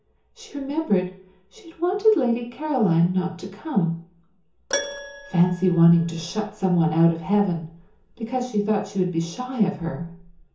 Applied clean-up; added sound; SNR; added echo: none; Keyboard (musical); 13 dB; reverberation time 0.6 s.